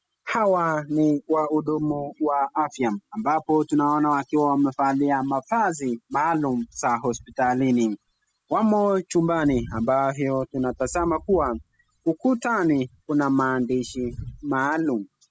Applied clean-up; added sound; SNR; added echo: classical method spectral subtraction.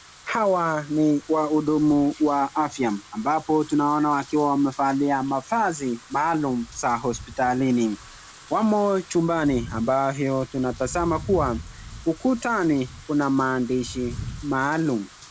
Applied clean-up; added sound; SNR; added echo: none; Wind / Rain; 17 dB; none.